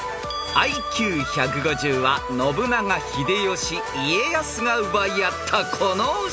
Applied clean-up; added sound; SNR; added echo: none; none; none; none.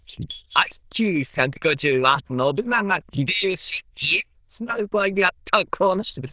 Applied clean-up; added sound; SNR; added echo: neural diffusion model UNIVERSE++.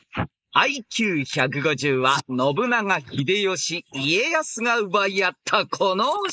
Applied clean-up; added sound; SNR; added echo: neural mask model Resemble Enhance denoiser.